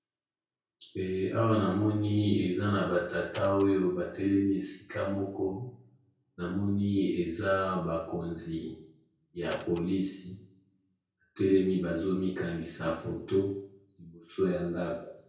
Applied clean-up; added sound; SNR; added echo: none; Door; 12 dB; reverberation time 0.6 s.